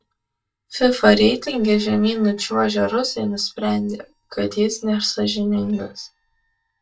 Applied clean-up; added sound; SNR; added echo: neural mask model DeepFilterNet 3.